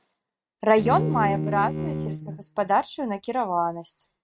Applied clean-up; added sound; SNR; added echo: neural mask model RNNoise.